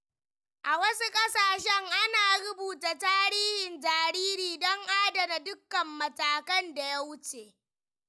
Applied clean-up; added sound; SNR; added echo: none; none; none; none.